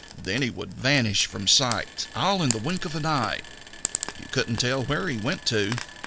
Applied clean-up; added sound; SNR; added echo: none; Frying (food); 11 dB; none.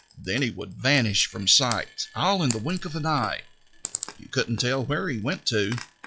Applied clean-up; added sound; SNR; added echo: classical method log-MMSE.